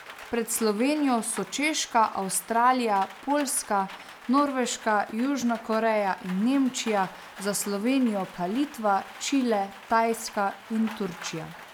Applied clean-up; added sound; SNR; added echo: none; Rain; 18 dB; none.